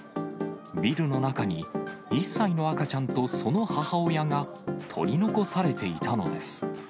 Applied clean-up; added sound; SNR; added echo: none; none; none; none.